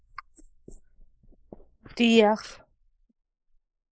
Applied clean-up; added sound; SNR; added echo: neural mask model Resemble Enhance denoiser.